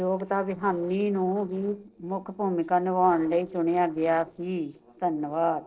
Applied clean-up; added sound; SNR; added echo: neural separator model SepFormer DNS4.